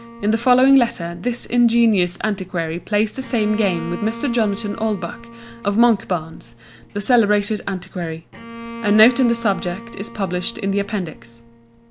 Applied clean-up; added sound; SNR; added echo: none; Bowed string instrument; 16 dB; none.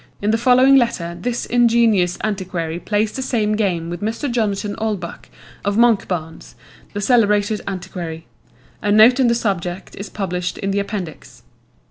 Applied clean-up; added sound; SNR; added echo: none; none; none; none.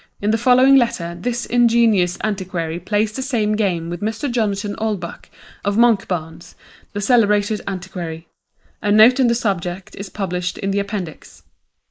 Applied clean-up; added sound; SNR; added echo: neural mask model Resemble Enhance denoiser.